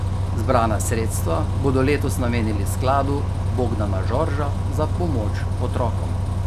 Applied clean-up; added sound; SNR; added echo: none; Bus; -3 dB; none.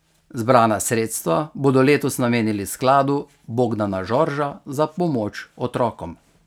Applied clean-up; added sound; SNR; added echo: none; none; none; none.